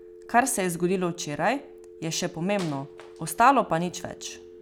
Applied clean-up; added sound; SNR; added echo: none; Telephone + Wood; 19 dB; none.